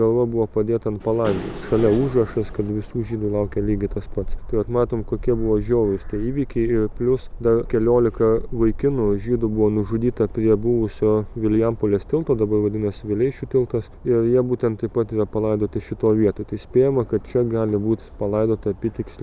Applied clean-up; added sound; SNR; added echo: none; Engine / Mechanisms; 12 dB; none.